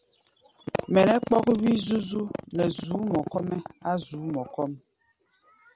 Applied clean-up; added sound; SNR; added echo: none; none; none; none.